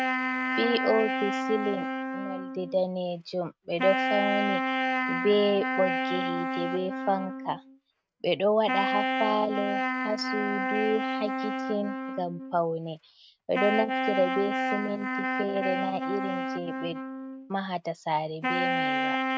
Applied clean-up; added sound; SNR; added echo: neural mask model RNNoise.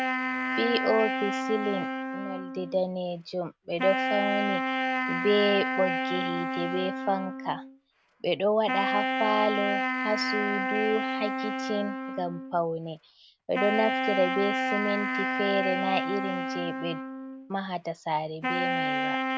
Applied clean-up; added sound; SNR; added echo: none; Wind instrument, woodwind instrument; 0 dB; none.